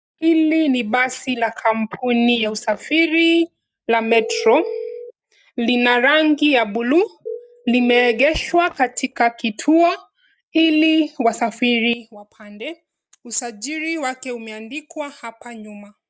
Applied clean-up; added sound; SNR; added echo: neural mask model DeepFilterNet 3.